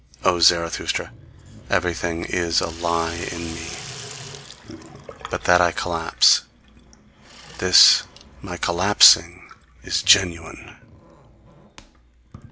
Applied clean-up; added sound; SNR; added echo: none; Sink (filling or washing) / Water tap, faucet; 17 dB; none.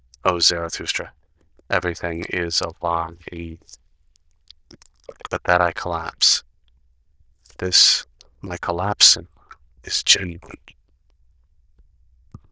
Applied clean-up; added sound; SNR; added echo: neural diffusion model UNIVERSE++.